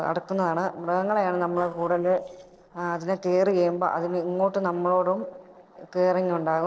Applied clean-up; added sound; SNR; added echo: neural separator model SepFormer DNS4.